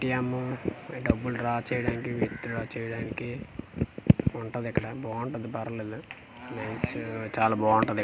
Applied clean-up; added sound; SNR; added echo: none; none; none; none.